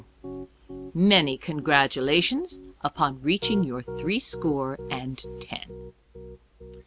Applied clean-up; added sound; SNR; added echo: none; Piano; 14 dB; none.